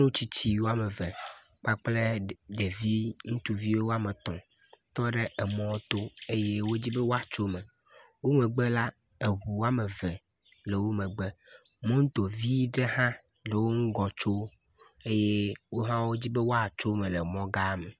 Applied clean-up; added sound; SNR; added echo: none; none; none; none.